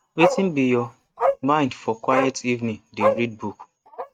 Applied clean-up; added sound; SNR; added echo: neural mask model RNNoise.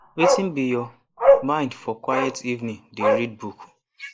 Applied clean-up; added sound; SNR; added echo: neural mask model Resemble Enhance denoiser.